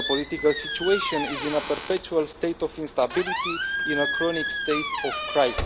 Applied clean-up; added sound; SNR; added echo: none; Squeak; 4 dB; none.